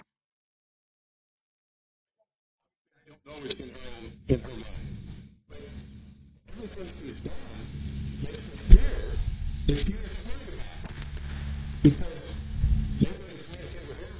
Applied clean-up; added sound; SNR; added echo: neural mask model DeepFilterNet 3.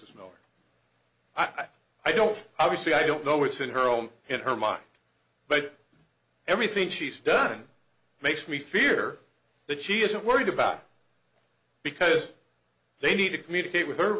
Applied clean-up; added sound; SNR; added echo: none; none; none; none.